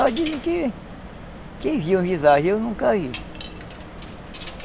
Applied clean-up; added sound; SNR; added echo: none; Coin (dropping); 12 dB; none.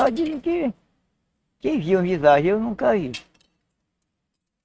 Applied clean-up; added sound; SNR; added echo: neural mask model RNNoise.